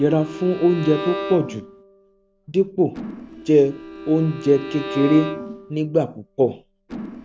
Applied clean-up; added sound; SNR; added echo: none; Bowed string instrument + Mechanisms; 11 dB; none.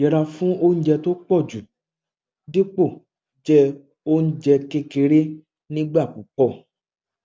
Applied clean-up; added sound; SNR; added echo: none; none; none; none.